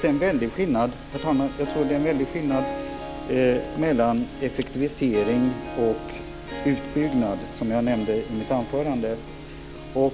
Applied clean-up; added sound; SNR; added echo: none; Harp; 11 dB; none.